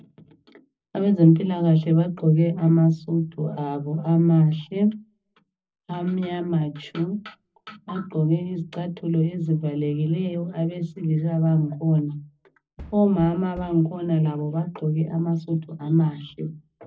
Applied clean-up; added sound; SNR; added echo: none; Knock; 20 dB; reverberation time 0.4 s.